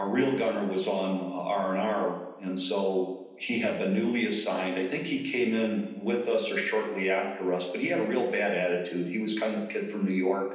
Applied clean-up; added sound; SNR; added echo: none; none; none; reverberation time 0.9 s.